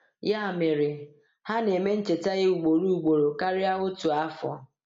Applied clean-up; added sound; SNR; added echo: none; none; none; none.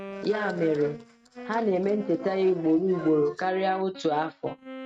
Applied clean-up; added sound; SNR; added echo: neural mask model RNNoise.